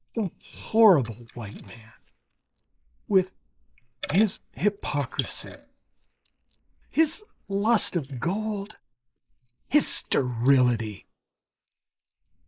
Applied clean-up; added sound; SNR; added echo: neural mask model Resemble Enhance denoiser.